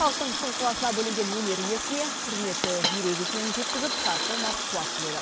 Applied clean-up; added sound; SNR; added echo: none; Coin (dropping) + Water tap, faucet; -1 dB; none.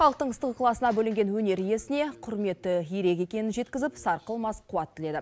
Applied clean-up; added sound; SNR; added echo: none; none; none; none.